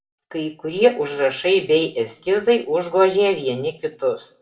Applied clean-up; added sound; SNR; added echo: none; none; none; reverberation time 0.3 s.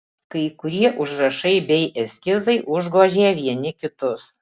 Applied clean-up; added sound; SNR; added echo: none; none; none; none.